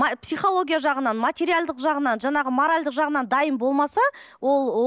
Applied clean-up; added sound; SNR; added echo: none; none; none; none.